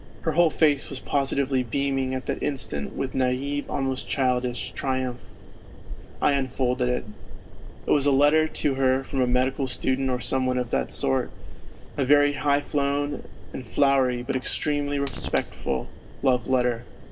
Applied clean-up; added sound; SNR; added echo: none; Fire; 7 dB; none.